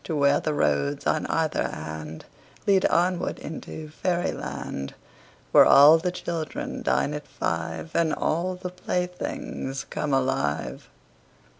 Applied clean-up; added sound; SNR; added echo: none; none; none; none.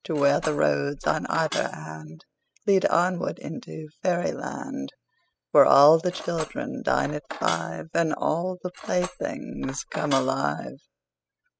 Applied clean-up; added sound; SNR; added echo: classical method spectral subtraction.